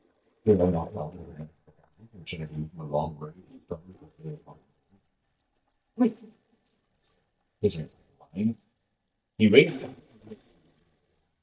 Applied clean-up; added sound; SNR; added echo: neural mask model DeepFilterNet 3.